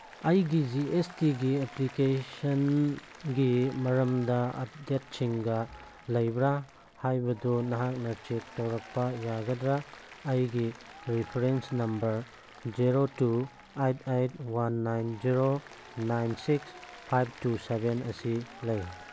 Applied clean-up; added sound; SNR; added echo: none; Applause; 20 dB; none.